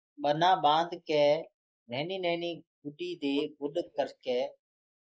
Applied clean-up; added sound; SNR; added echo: neural mask model Resemble Enhance denoiser.